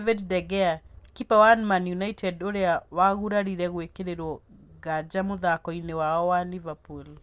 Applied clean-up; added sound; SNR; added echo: none; none; none; none.